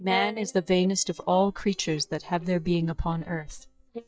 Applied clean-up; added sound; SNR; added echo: neural mask model DeepFilterNet 3.